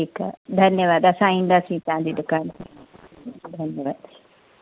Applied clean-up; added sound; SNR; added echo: none; none; none; none.